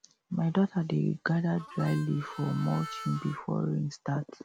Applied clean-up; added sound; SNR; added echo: none; Harmonica; 14 dB; none.